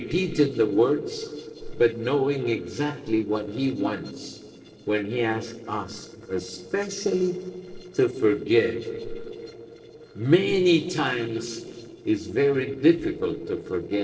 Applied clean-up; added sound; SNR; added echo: neural separator model SepFormer DNS4.